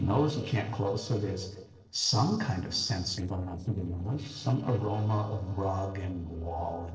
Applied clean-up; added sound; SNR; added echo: neural separator model SepFormer DNS4.